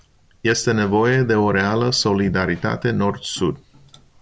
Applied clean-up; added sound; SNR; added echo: none; none; none; none.